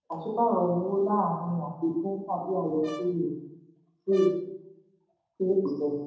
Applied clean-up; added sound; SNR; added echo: none; Brass instrument; 17 dB; reverberation time 1.0 s.